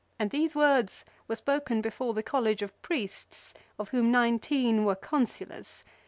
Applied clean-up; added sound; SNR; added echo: none; none; none; none.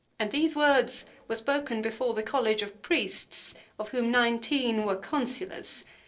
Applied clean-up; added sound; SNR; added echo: neural separator model SepFormer DNS4.